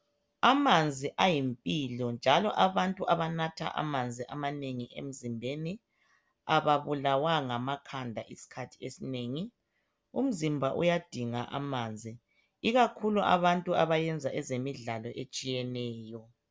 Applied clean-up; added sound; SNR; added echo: none; none; none; none.